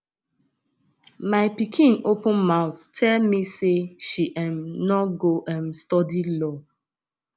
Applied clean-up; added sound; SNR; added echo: none; none; none; none.